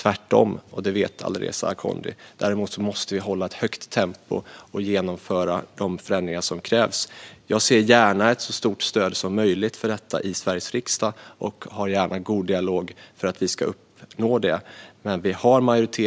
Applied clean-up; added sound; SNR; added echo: none; none; none; none.